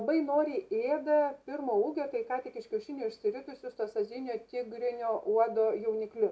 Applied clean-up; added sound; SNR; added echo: none; none; none; none.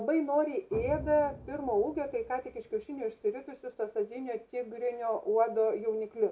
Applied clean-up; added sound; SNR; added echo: none; Explosion; 16 dB; none.